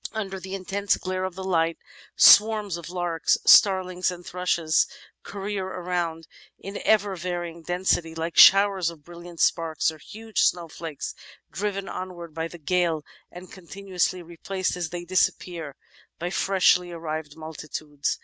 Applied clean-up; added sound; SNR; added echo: none; none; none; none.